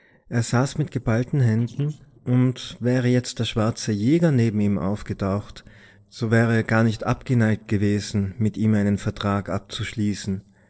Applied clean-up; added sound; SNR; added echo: neural separator model SepFormer DNS4.